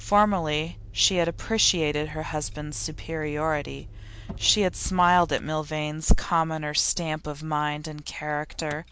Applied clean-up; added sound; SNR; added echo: none; Motor vehicle (road); 16 dB; none.